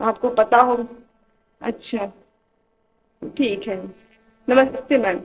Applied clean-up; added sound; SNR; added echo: neural separator model SepFormer DNS4.